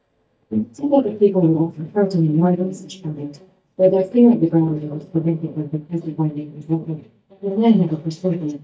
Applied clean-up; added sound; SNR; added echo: neural mask model DeepFilterNet 3.